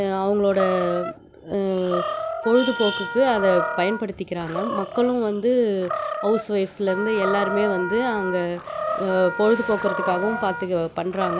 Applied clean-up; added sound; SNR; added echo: none; Animal + Wind instrument, woodwind instrument; 7 dB; none.